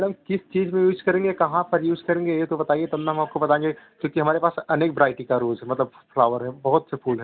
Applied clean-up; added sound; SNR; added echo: none; none; none; none.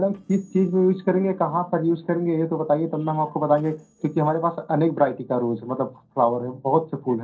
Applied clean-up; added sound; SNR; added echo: neural separator model SepFormer DNS4.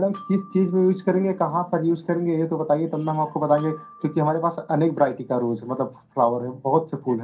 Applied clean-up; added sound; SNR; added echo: none; Glockenspiel; 19 dB; reverberation time 0.3 s.